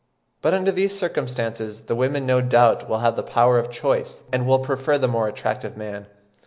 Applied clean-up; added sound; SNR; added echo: none; none; none; none.